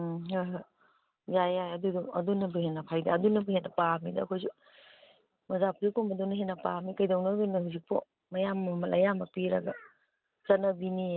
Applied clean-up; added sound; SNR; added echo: none; none; none; none.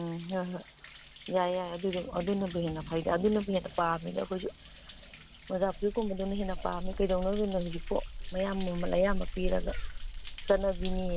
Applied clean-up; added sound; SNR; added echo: none; Thunder; 5 dB; none.